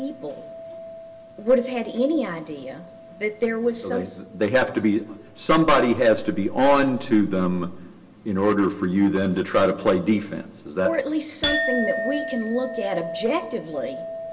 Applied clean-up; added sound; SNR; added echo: none; Chink, clink; 12 dB; reverberation time 2.2 s.